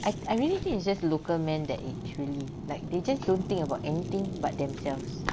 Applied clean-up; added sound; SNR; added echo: none; Fire; 8 dB; none.